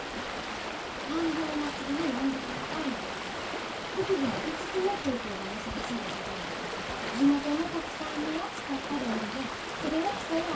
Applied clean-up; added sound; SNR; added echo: none; Stream; 2 dB; reverberation time 0.2 s.